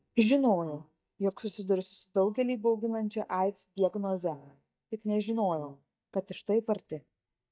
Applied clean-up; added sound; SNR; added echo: neural mask model DeepFilterNet 3.